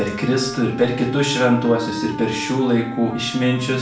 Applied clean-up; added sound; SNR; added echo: none; Wind instrument, woodwind instrument; 10 dB; reverberation time 0.4 s.